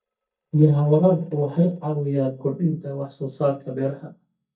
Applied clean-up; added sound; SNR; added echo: neural mask model DeepFilterNet 3.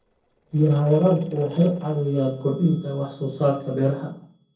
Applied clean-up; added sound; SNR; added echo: neural separator model SepFormer DNS4.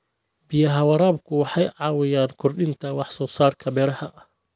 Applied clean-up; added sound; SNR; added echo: none; none; none; none.